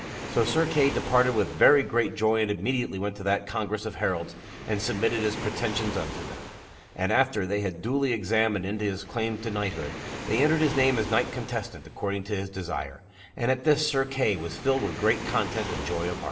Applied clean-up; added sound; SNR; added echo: none; Waves, surf; 11 dB; reverberation time 1.8 s.